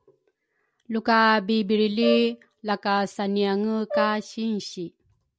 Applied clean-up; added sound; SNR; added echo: none; Brass instrument; 8 dB; none.